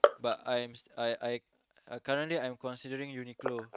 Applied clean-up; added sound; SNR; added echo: neural mask model RNNoise.